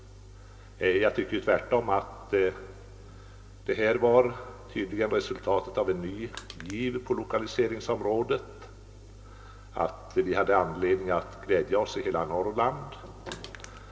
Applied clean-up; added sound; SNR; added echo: none; Crushing; 17 dB; reverberation time 1.7 s.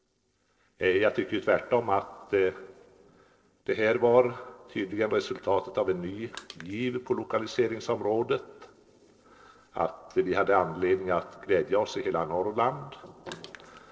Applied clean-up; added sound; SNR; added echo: neural separator model SepFormer DNS4.